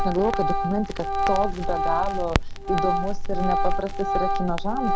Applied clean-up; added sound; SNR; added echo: none; Organ + Crackle; -3 dB; none.